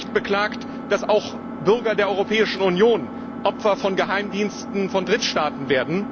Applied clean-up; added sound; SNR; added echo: none; Engine; 10 dB; none.